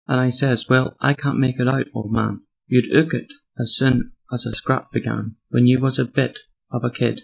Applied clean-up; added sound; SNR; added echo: neural mask model DeepFilterNet 3.